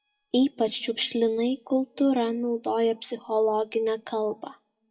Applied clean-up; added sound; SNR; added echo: classical method WPE with log-MMSE.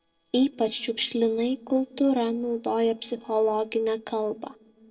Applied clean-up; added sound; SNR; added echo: neural separator model SepFormer DNS4.